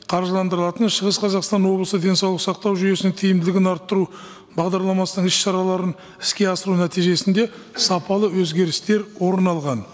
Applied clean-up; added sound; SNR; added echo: none; none; none; none.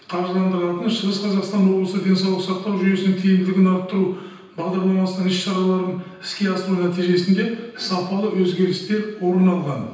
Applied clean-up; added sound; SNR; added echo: none; none; none; reverberation time 0.9 s.